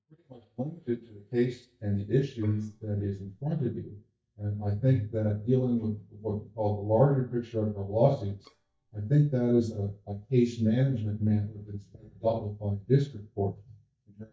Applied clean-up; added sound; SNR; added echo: neural mask model DeepFilterNet 3.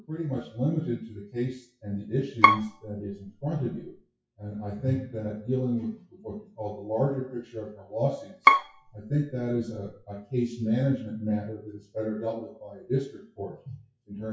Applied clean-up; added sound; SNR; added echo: classical method WPE with log-MMSE.